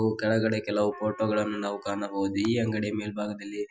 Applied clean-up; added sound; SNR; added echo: classical method Wiener filter.